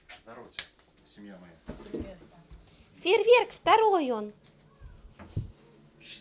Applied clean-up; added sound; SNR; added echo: none; none; none; none.